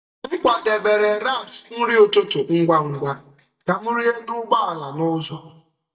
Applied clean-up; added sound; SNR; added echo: neural mask model DeepFilterNet 3.